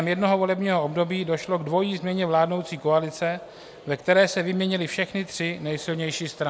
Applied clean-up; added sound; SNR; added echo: none; none; none; none.